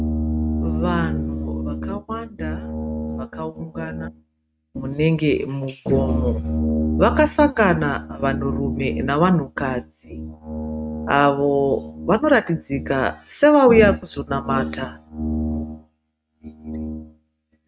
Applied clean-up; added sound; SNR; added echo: neural mask model RNNoise.